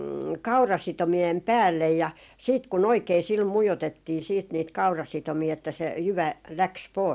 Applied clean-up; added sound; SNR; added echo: none; none; none; none.